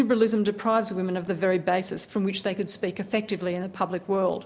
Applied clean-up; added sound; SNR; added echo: none; none; none; none.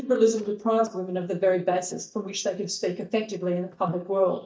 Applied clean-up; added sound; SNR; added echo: neural mask model DeepFilterNet 3.